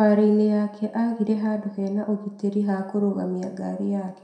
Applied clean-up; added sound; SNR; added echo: none; none; none; reverberation time 0.6 s.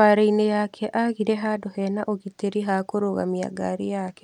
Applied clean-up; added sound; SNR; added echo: none; none; none; none.